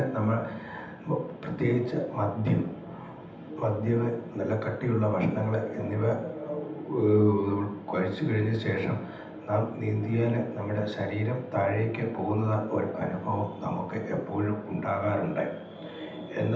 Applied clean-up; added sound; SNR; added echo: none; none; none; reverberation time 0.8 s.